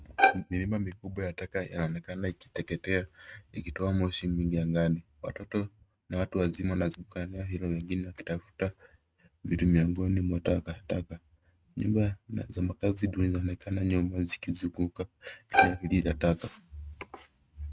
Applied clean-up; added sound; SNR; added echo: neural mask model RNNoise.